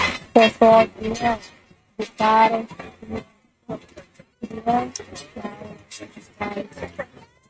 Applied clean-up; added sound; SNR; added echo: neural mask model RNNoise.